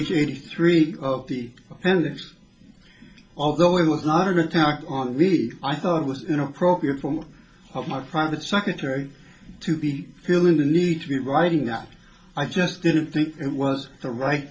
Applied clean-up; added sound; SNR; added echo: none; none; none; reverberation time 0.2 s.